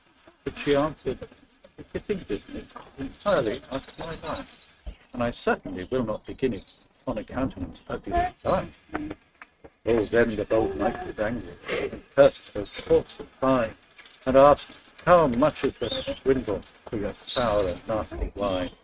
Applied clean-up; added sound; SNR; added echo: neural mask model RNNoise.